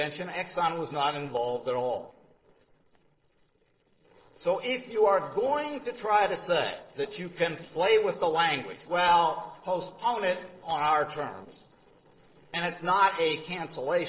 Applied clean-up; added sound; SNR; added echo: neural separator model SepFormer DNS4.